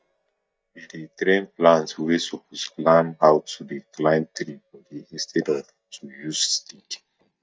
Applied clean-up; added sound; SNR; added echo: neural mask model DeepFilterNet 3.